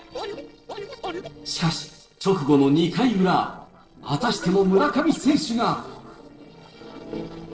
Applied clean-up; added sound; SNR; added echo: neural separator model SepFormer DNS4.